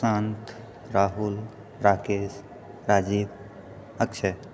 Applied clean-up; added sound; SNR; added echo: none; none; none; none.